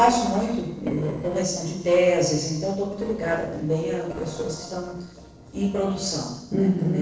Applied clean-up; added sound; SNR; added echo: neural separator model SepFormer DNS4.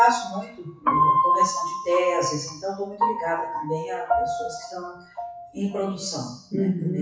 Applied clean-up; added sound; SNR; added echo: classical method WPE with log-MMSE.